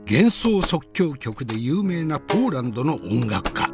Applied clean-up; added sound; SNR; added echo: none; Snare drum + Slam; 12 dB; none.